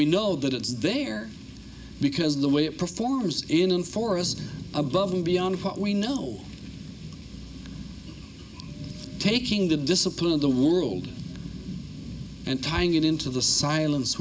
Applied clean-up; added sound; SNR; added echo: none; Rain / Thunderstorm; 15 dB; none.